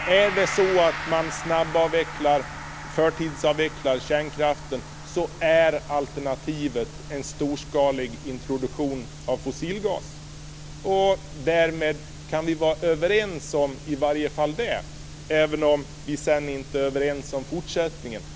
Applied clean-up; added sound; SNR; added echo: none; Gong; 15 dB; none.